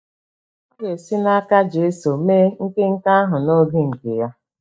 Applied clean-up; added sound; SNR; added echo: neural mask model DeepFilterNet 3.